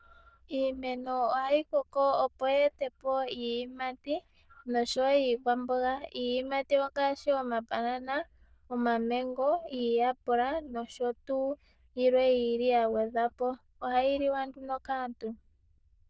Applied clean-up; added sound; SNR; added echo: neural diffusion model UNIVERSE++.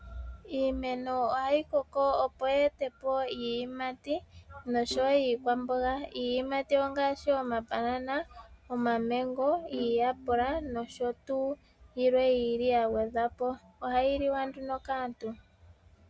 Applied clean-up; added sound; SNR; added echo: none; Bowed string instrument; 17 dB; none.